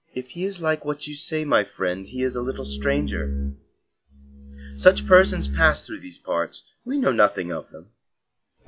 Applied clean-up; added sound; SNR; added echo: classical method log-MMSE.